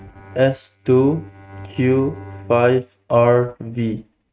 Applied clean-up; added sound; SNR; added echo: neural mask model RNNoise.